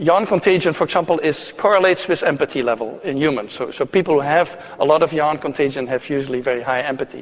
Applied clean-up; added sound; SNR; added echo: none; none; none; none.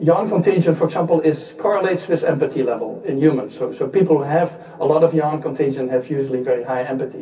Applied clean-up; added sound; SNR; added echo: none; none; none; reverberation time 0.3 s.